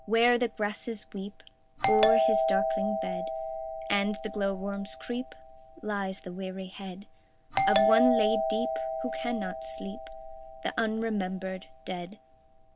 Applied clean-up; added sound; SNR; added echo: none; Doorbell; 0 dB; none.